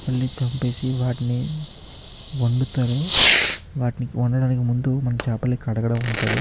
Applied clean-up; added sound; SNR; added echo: none; Fireworks; 2 dB; none.